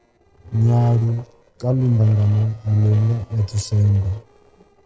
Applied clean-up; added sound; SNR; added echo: neural separator model SepFormer DNS4.